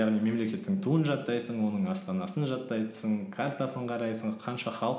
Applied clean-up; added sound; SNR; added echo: none; none; none; none.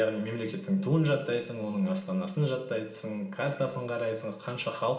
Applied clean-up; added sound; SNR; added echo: none; none; none; reverberation time 0.2 s.